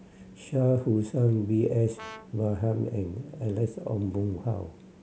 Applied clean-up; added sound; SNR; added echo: none; Brass instrument; 19 dB; none.